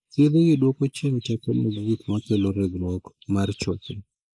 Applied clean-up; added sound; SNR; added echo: neural mask model Resemble Enhance denoiser.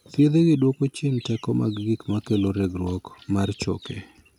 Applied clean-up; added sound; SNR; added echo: none; none; none; none.